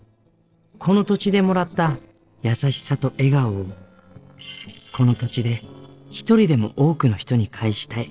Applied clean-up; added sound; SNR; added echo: neural separator model SepFormer DNS4.